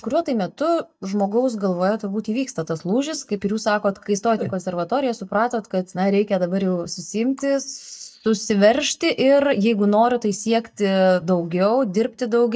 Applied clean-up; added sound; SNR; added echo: neural mask model DeepFilterNet 3.